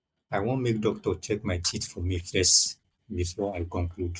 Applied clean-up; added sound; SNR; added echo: neural mask model DeepFilterNet 3.